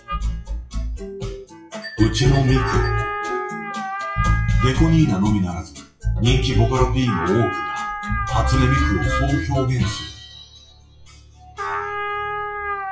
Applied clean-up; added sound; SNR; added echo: classical method WPE with log-MMSE.